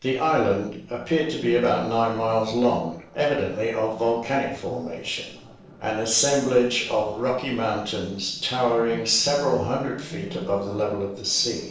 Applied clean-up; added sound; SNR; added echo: neural separator model SepFormer DNS4.